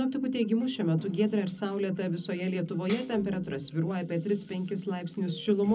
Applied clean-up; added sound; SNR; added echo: none; Tambourine; 5 dB; reverberation time 0.4 s.